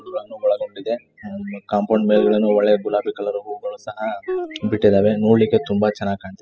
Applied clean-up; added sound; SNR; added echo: classical method spectral subtraction.